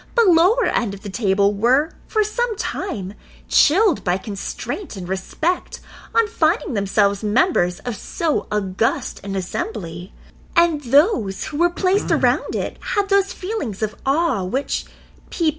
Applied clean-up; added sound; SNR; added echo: none; Cough; 13 dB; none.